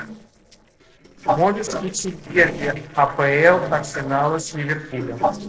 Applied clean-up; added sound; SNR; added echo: neural separator model SepFormer DNS4.